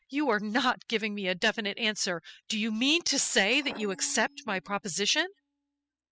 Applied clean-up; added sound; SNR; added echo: classical method spectral subtraction.